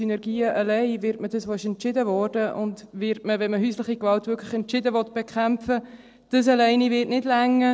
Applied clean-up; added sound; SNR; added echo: neural separator model SepFormer DNS4.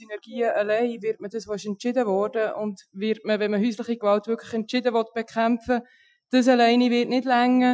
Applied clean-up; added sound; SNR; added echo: classical method Wiener filter.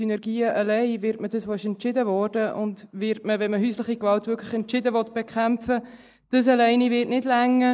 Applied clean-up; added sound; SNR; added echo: neural mask model Resemble Enhance denoiser.